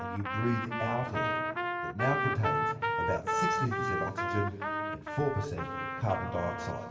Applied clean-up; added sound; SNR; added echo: none; Trumpet; -1 dB; reverberation time 2.4 s.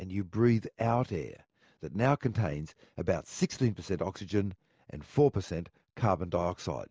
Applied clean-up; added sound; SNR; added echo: none; none; none; none.